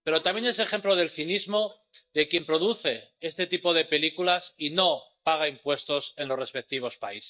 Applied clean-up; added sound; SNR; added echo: neural mask model DeepFilterNet 3.